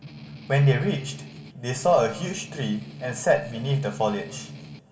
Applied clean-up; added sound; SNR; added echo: none; Strum; 16 dB; reverberation time 2.0 s.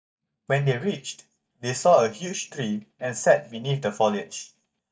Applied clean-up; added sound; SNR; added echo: neural mask model DeepFilterNet 3.